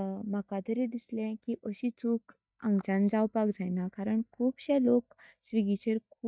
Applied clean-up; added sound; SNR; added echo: neural mask model DeepFilterNet 3.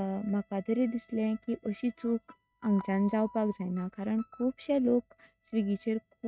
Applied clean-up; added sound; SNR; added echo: neural mask model RNNoise.